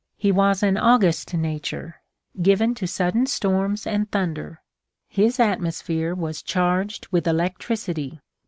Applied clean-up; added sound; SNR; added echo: none; none; none; none.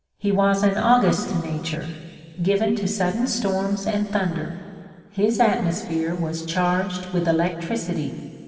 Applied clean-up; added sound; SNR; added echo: none; none; none; reverberation time 2.4 s.